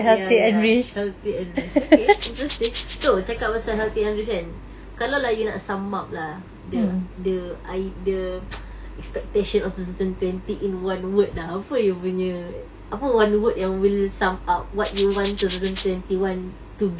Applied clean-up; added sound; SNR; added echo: none; Rattle (instrument); 12 dB; none.